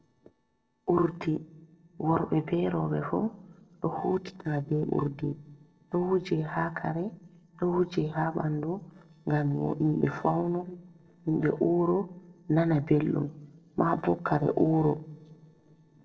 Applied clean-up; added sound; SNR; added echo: neural separator model SepFormer DNS4.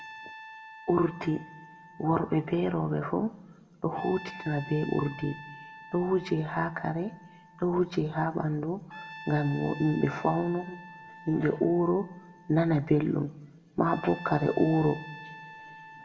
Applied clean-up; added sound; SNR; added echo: none; Trumpet; 18 dB; reverberation time 0.6 s.